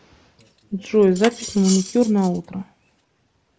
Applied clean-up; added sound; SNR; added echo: none; Cutlery, silverware; 14 dB; none.